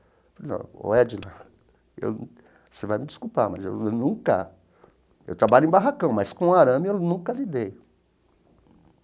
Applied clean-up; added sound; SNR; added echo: none; Bicycle bell; 9 dB; none.